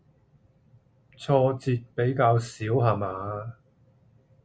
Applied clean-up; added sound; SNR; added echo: none; none; none; none.